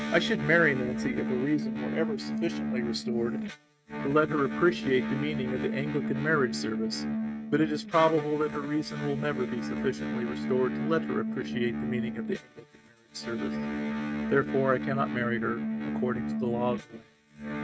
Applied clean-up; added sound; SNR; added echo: neural mask model RNNoise.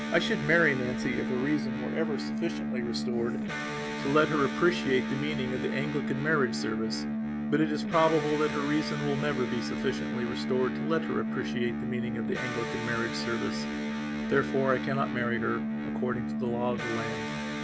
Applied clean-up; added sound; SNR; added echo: none; Electric guitar; 2 dB; none.